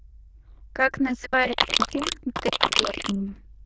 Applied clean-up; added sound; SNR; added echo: neural diffusion model UNIVERSE++.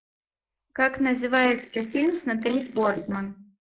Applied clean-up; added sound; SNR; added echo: neural mask model Resemble Enhance denoiser.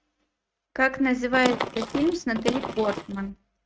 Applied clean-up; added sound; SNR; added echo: neural mask model RNNoise.